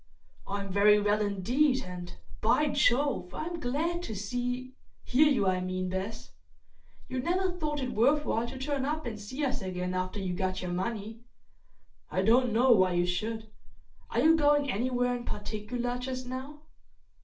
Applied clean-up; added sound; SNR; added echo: none; none; none; reverberation time 0.3 s.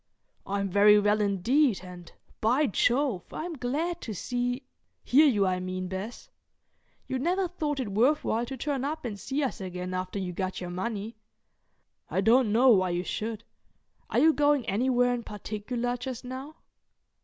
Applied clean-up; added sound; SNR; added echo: none; none; none; none.